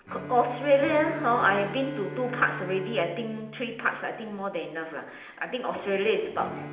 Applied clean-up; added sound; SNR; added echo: none; Bowed string instrument; 14 dB; reverberation time 0.8 s.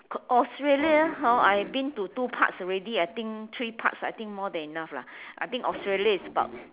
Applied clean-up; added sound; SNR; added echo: none; none; none; none.